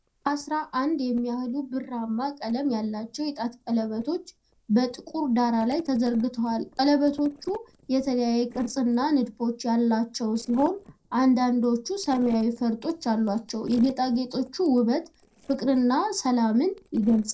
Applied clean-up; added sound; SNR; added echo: neural separator model SepFormer DNS4.